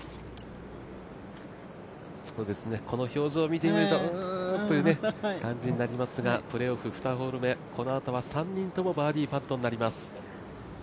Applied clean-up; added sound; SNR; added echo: none; none; none; none.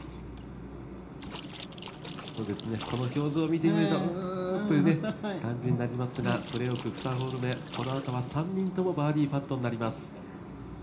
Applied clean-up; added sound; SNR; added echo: none; Splash, splatter; 18 dB; reverberation time 0.4 s.